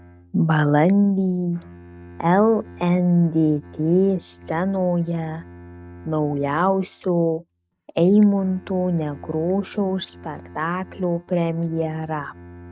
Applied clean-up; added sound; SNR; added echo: neural mask model RNNoise.